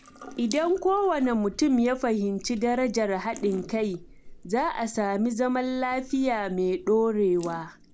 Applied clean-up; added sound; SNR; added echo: none; Drip / Sink (filling or washing) / Water tap, faucet; 19 dB; none.